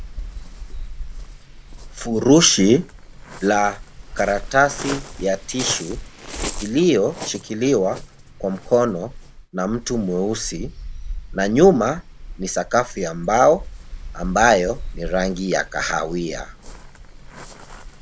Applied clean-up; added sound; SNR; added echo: none; Waves, surf; 12 dB; none.